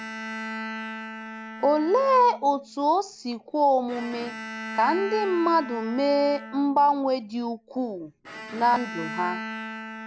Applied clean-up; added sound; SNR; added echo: none; Bowed string instrument; 12 dB; none.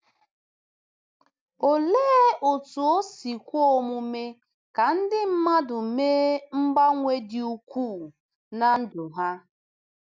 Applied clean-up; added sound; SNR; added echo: none; none; none; none.